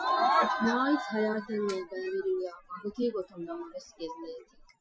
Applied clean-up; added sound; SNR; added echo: classical method Wiener filter.